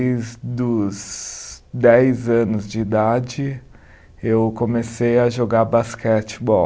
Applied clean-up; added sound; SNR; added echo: none; none; none; none.